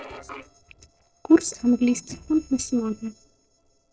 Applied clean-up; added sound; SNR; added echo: neural separator model SepFormer DNS4.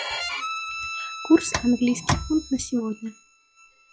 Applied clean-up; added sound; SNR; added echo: classical method log-MMSE.